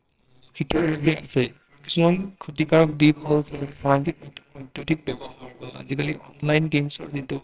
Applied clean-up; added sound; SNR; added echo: neural separator model SepFormer WHAMR!.